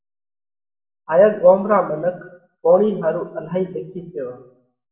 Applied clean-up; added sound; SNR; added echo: none; none; none; reverberation time 0.7 s.